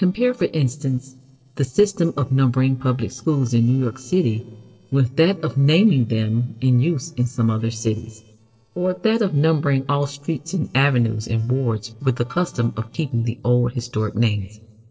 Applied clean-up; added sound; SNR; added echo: neural separator model SepFormer DNS4.